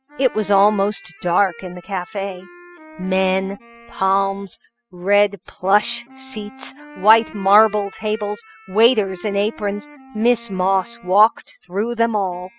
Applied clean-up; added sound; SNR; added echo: classical method spectral subtraction.